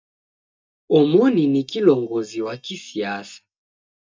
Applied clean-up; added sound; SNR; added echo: neural mask model DeepFilterNet 3.